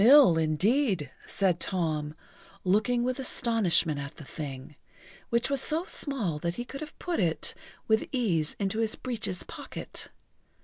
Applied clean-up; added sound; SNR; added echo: none; none; none; none.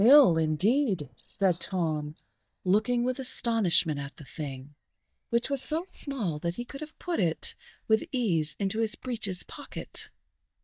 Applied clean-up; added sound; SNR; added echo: neural mask model DeepFilterNet 3.